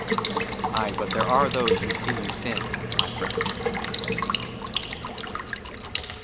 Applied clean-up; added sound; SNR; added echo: none; Water tap, faucet / Water / Liquid; -3 dB; none.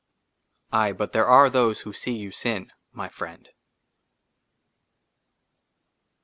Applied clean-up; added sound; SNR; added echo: none; none; none; none.